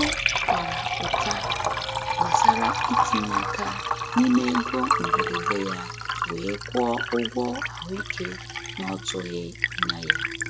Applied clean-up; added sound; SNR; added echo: none; Liquid; -3 dB; none.